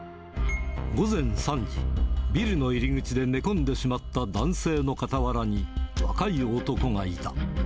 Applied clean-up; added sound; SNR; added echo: none; none; none; none.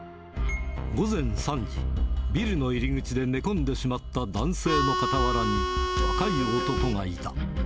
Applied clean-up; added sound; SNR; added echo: none; Harmonica; 1 dB; none.